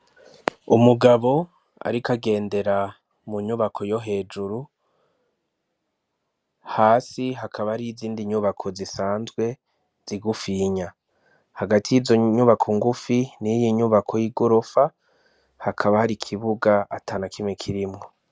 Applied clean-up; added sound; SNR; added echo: none; none; none; none.